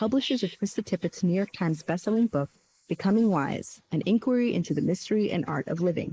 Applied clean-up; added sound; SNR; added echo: neural mask model Resemble Enhance denoiser.